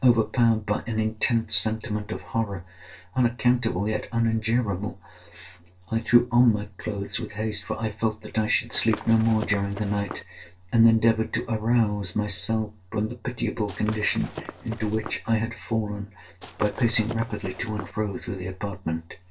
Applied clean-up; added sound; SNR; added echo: neural separator model SepFormer DNS4.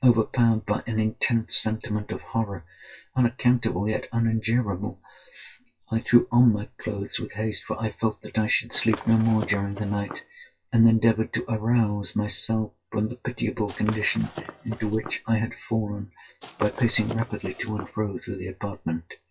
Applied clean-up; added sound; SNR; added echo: classical method WPE with log-MMSE.